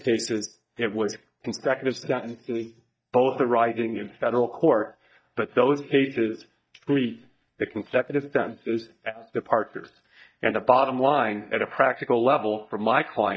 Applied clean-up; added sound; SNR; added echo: neural mask model DeepFilterNet 3.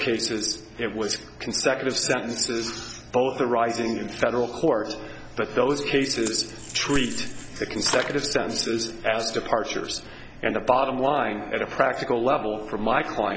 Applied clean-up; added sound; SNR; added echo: none; Keys jangling; 8 dB; none.